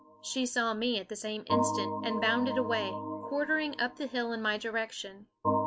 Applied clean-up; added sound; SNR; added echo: none; Organ; 3 dB; none.